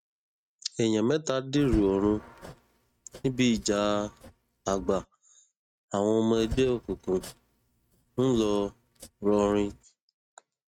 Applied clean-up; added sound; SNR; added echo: neural mask model RNNoise.